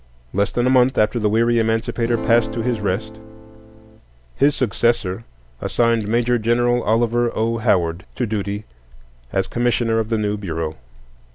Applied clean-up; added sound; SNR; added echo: none; Acoustic guitar / Strum; 10 dB; none.